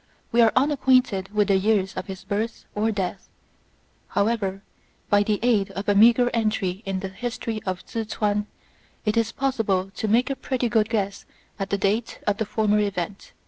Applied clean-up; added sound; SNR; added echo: none; none; none; none.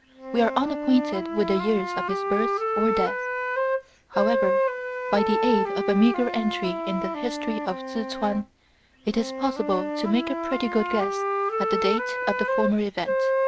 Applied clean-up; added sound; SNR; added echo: none; Wind instrument, woodwind instrument; 1 dB; none.